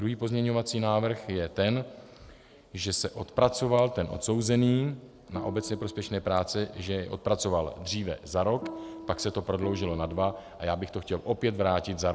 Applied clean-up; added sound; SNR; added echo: none; Guitar; 12 dB; none.